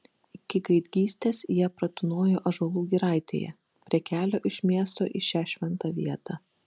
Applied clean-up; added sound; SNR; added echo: none; none; none; none.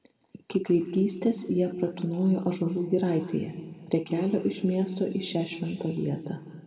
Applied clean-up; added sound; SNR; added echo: none; none; none; reverberation time 1.5 s.